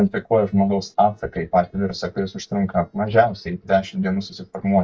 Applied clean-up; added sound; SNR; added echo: neural mask model DeepFilterNet 3.